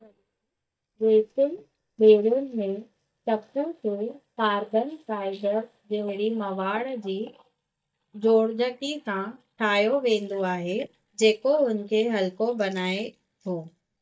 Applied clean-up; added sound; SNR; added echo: neural mask model DeepFilterNet 3.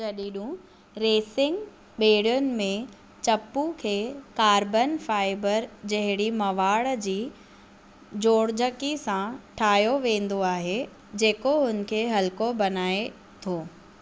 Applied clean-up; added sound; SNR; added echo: none; none; none; none.